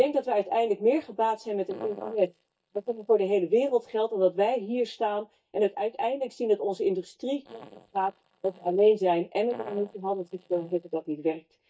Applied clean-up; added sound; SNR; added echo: neural mask model DeepFilterNet 3.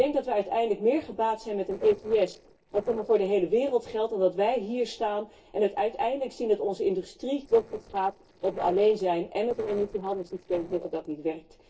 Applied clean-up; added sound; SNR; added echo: neural separator model SepFormer DNS4.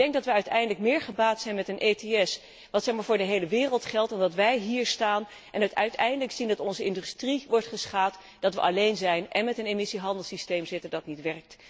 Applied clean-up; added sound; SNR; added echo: none; none; none; none.